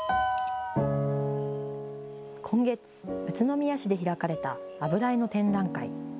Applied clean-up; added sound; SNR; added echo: none; Bird; 17 dB; none.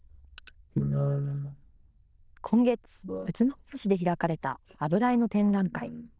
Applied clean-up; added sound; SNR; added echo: neural diffusion model UNIVERSE++.